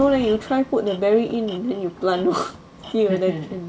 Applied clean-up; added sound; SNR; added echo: none; Thunder + Tools; 19 dB; none.